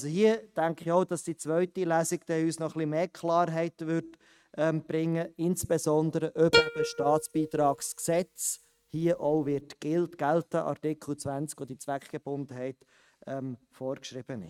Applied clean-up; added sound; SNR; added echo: neural mask model RNNoise.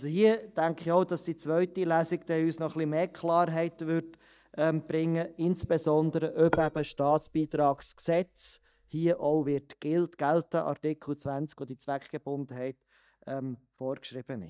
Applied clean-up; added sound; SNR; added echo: neural mask model DeepFilterNet 3.